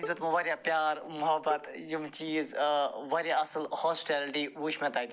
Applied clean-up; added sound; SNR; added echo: none; Bowed string instrument; 16 dB; none.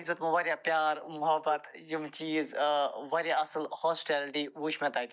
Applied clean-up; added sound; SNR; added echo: neural mask model DeepFilterNet 3.